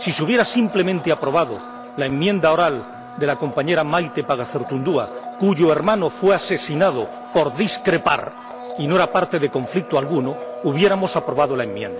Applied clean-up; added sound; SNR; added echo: none; Domestic sounds, home sounds; 13 dB; none.